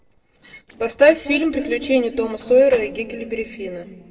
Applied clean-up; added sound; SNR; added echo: neural separator model SepFormer DNS4.